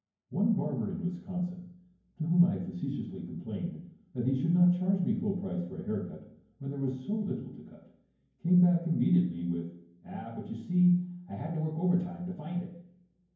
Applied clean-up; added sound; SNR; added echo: none; none; none; reverberation time 0.9 s.